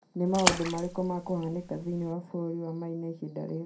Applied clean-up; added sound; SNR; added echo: none; Splash, splatter; 2 dB; reverberation time 0.2 s.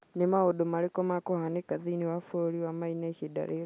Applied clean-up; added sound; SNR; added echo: none; none; none; none.